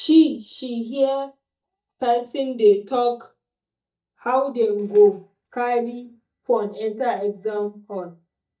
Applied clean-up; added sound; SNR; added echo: neural mask model DeepFilterNet 3.